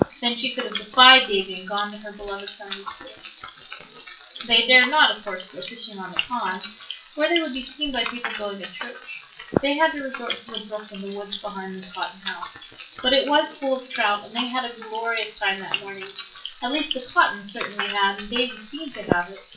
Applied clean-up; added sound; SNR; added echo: classical method WPE with log-MMSE.